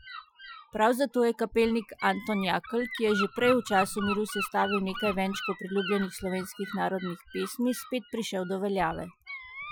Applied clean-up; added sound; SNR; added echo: classical method Wiener filter.